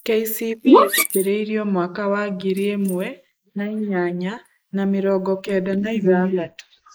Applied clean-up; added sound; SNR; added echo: neural mask model Resemble Enhance denoiser.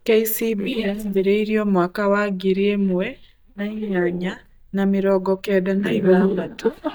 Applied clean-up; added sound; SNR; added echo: neural mask model DeepFilterNet 3.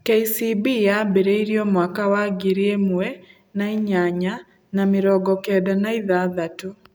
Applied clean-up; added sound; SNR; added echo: none; none; none; none.